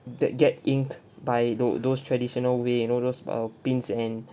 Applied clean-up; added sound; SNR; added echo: none; none; none; none.